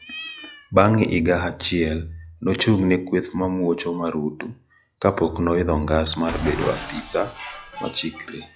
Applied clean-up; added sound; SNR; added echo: classical method log-MMSE.